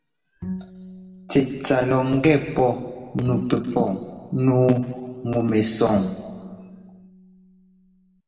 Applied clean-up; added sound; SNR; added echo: none; Bowed string instrument; 15 dB; reverberation time 1.7 s.